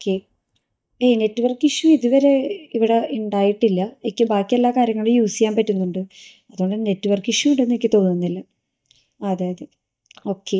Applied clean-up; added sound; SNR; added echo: neural mask model DeepFilterNet 3.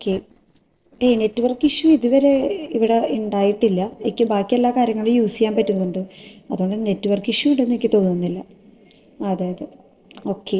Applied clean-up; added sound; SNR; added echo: neural separator model SepFormer DNS4.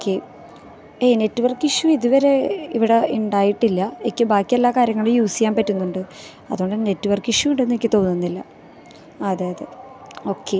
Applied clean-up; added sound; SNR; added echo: none; none; none; none.